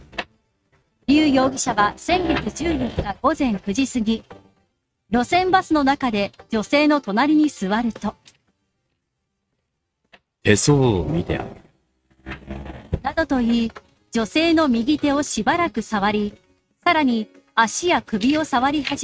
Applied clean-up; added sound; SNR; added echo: neural mask model RNNoise.